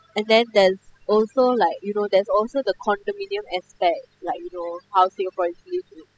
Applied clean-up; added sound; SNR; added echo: classical method spectral subtraction.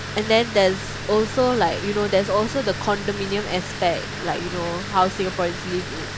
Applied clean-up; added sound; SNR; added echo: none; Microwave oven + Water; 8 dB; none.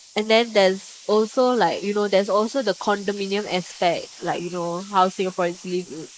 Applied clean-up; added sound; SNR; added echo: neural mask model Resemble Enhance denoiser.